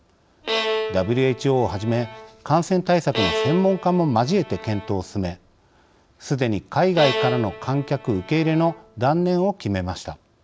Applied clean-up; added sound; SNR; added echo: none; Bowed string instrument; 8 dB; none.